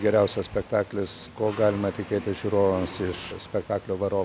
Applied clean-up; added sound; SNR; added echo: none; none; none; none.